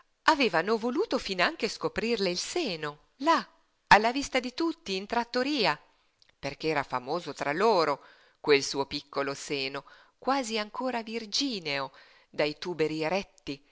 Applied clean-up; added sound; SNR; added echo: none; none; none; none.